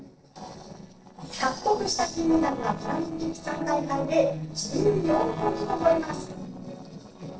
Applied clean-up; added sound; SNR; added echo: neural separator model SepFormer DNS4.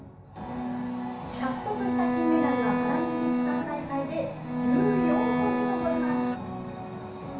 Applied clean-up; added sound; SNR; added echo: none; Bowed string instrument; -3 dB; reverberation time 0.7 s.